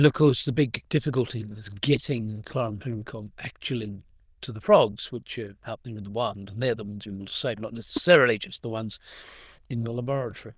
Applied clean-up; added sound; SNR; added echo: neural diffusion model UNIVERSE++.